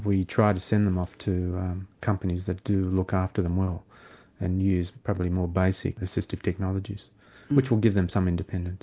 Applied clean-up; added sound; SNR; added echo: none; none; none; none.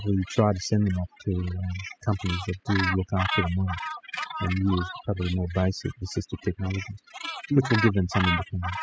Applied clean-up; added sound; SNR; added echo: classical method spectral subtraction.